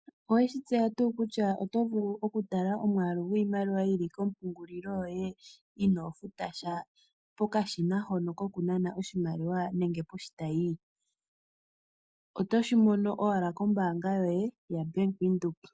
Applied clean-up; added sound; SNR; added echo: neural mask model Resemble Enhance denoiser.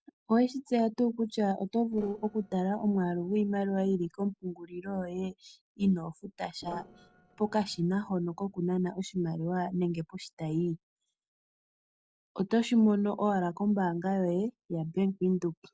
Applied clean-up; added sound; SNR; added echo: neural separator model SepFormer DNS4.